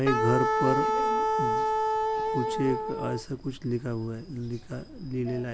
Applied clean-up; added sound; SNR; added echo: none; Wind instrument, woodwind instrument; -3 dB; none.